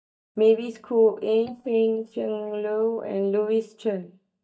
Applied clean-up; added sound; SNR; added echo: neural mask model DeepFilterNet 3.